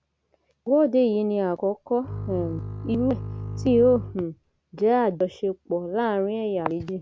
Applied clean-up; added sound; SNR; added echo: none; Bowed string instrument; 9 dB; none.